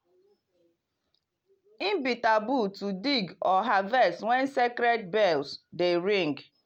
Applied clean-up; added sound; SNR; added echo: none; none; none; none.